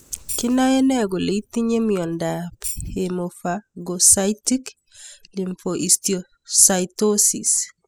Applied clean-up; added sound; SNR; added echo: classical method spectral subtraction.